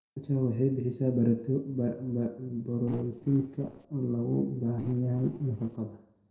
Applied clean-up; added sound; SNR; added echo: neural separator model SepFormer DNS4.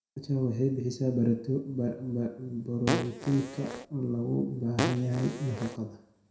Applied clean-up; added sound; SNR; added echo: none; Fart; 4 dB; reverberation time 0.6 s.